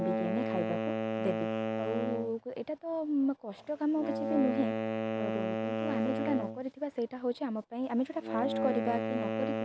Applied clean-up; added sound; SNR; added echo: none; Wind instrument, woodwind instrument; 0 dB; none.